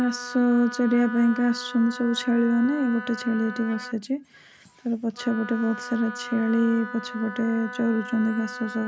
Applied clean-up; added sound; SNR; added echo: none; Wind instrument, woodwind instrument; 13 dB; none.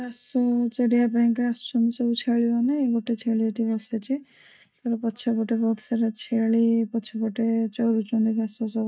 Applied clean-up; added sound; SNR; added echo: neural mask model DeepFilterNet 3.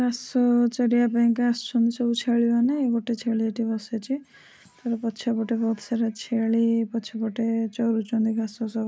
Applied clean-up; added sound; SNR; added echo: none; none; none; none.